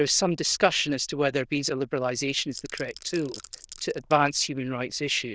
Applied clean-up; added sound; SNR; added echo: neural diffusion model UNIVERSE++.